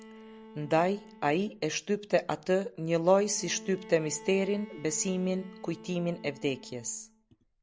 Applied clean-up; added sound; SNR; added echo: none; Bowed string instrument; 19 dB; none.